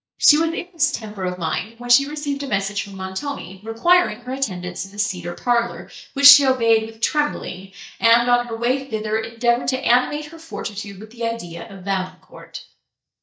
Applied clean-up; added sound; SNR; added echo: neural mask model DeepFilterNet 3.